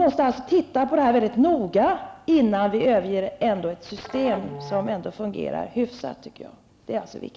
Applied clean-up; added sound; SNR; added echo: none; Musical instrument; 17 dB; none.